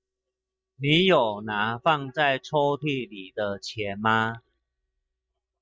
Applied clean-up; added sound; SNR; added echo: neural mask model DeepFilterNet 3.